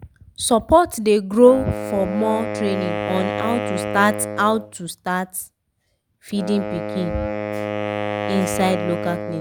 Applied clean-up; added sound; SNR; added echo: none; Wind instrument, woodwind instrument; 6 dB; none.